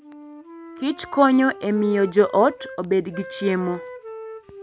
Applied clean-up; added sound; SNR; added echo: none; Wind instrument, woodwind instrument; 16 dB; none.